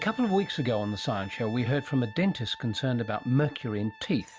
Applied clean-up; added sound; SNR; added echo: none; Brass instrument; 20 dB; none.